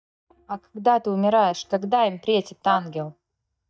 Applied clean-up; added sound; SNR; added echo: neural mask model DeepFilterNet 3.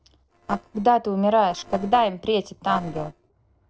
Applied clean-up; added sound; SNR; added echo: neural separator model SepFormer DNS4.